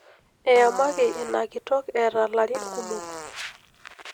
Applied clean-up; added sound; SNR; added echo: none; Fart; 14 dB; none.